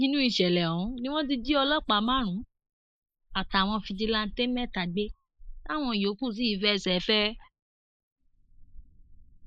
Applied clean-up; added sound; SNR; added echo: neural mask model Resemble Enhance denoiser.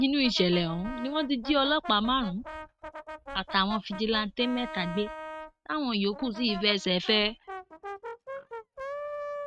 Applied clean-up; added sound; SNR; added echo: neural mask model RNNoise.